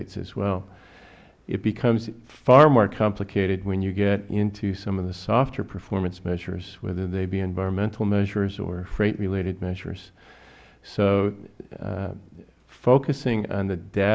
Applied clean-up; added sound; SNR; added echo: none; none; none; none.